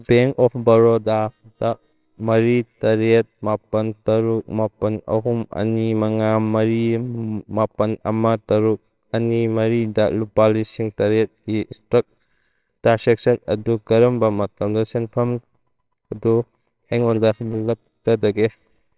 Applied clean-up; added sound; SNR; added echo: neural separator model SepFormer WHAMR!.